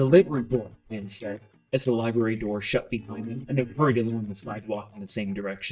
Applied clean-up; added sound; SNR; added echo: neural mask model DeepFilterNet 3.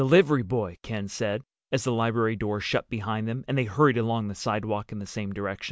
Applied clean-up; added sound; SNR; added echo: none; none; none; none.